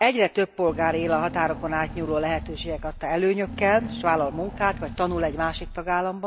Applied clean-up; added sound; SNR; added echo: none; Engine / Car; 11 dB; none.